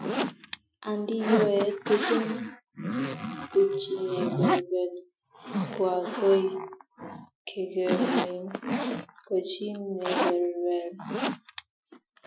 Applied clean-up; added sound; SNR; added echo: classical method Wiener filter.